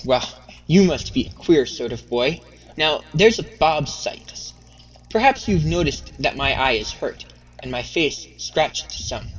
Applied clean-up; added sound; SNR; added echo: none; Bicycle; 17 dB; reverberation time 2.1 s.